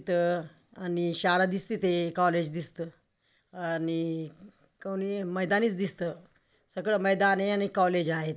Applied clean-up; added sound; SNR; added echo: none; none; none; none.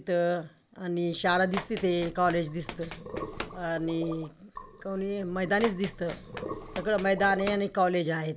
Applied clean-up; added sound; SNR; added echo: none; Sink (filling or washing) + Run; 12 dB; none.